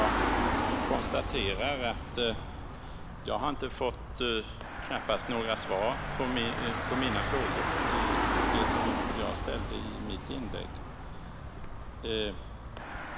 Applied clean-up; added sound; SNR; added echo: none; Engine / Car; -2 dB; none.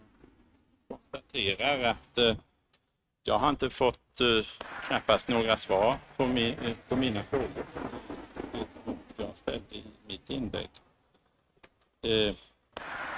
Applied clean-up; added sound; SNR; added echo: neural mask model RNNoise.